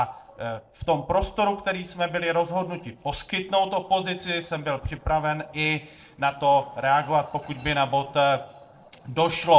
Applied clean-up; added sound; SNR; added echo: neural separator model SepFormer DNS4.